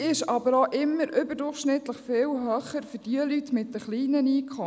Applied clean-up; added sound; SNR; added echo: none; none; none; none.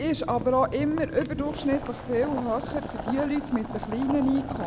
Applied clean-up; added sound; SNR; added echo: none; Boiling; 8 dB; none.